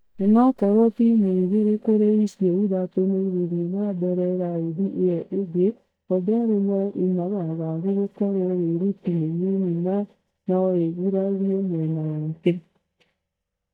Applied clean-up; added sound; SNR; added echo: neural mask model DeepFilterNet 3.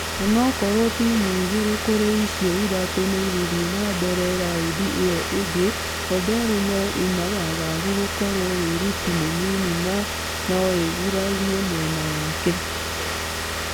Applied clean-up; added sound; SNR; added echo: none; Car; 3 dB; none.